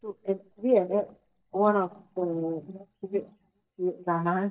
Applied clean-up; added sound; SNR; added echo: neural mask model DeepFilterNet 3.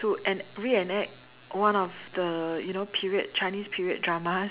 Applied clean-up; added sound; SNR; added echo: none; none; none; none.